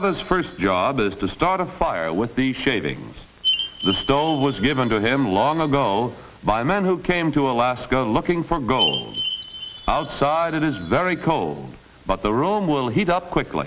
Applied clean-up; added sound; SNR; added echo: none; Chime; 12 dB; none.